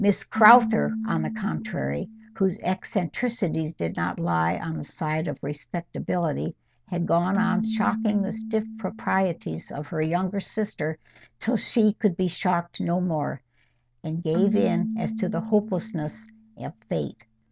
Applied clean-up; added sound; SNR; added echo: none; Keyboard (musical); 9 dB; none.